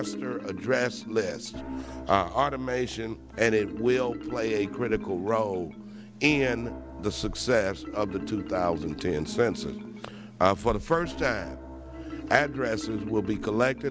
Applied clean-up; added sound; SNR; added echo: none; Piano + Marimba, xylophone; 10 dB; none.